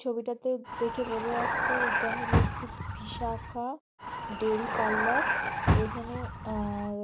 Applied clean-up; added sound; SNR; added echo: none; Vehicle; -3 dB; none.